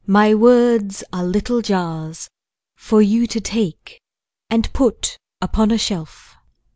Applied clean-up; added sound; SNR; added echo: none; none; none; none.